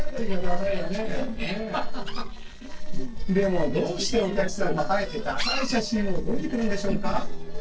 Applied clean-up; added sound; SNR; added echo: neural separator model SepFormer DNS4.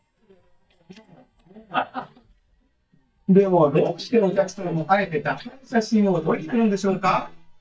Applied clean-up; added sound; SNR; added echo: neural mask model DeepFilterNet 3.